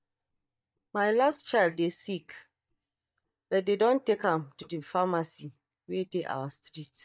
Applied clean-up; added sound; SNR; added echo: neural mask model DeepFilterNet 3.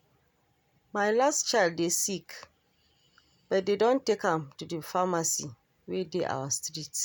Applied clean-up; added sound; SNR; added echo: none; none; none; none.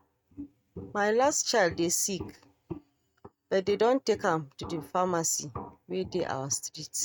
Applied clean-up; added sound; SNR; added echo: neural mask model RNNoise.